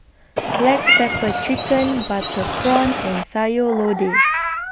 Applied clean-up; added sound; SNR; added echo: none; Meow + Bird; 1 dB; none.